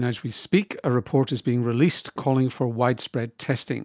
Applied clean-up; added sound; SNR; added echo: none; none; none; none.